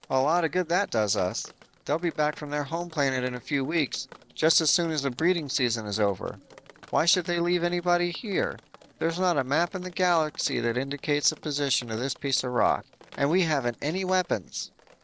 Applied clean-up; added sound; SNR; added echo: neural separator model SepFormer DNS4.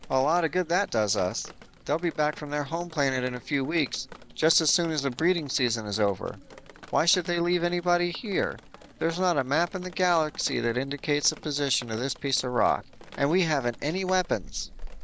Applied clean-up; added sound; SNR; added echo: none; Drip; 18 dB; none.